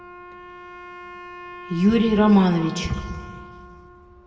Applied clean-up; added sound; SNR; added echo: none; Wind instrument, woodwind instrument; 16 dB; reverberation time 1.4 s.